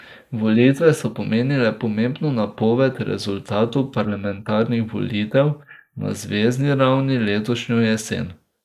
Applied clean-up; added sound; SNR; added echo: neural mask model Resemble Enhance denoiser.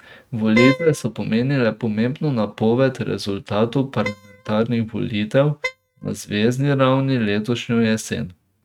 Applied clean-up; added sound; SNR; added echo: neural mask model RNNoise.